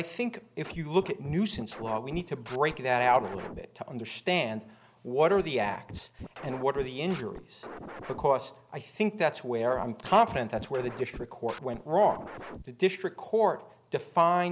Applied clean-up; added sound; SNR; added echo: none; Scratching (performance technique); 15 dB; none.